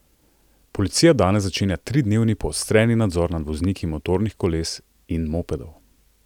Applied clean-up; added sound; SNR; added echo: none; none; none; none.